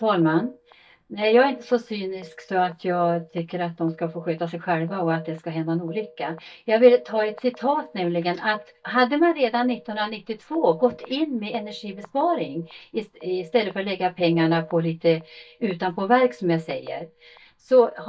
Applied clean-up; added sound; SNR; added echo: neural mask model DeepFilterNet 3.